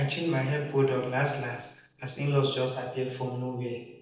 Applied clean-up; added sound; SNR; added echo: neural separator model SepFormer DNS4.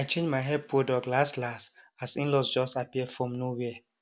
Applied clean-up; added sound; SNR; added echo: none; none; none; none.